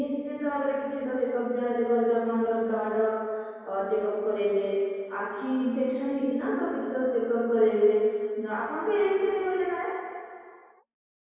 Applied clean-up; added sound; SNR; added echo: none; none; none; reverberation time 2.2 s.